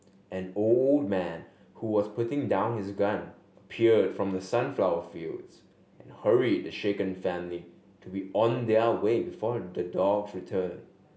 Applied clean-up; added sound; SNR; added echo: none; none; none; none.